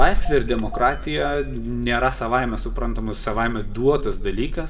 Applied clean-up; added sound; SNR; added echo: none; Engine starting / Car; 1 dB; reverberation time 0.7 s.